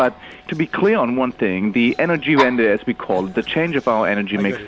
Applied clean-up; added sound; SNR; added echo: none; Dog; 13 dB; none.